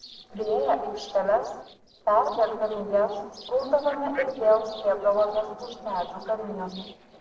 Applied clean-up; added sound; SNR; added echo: neural separator model SepFormer DNS4.